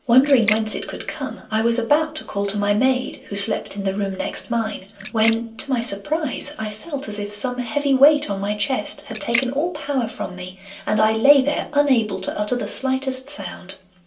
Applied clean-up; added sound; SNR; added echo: neural separator model SepFormer DNS4.